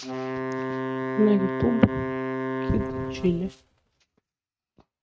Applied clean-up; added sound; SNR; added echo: neural mask model RNNoise.